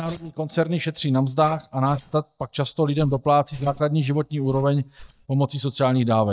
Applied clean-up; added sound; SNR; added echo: neural mask model DeepFilterNet 3.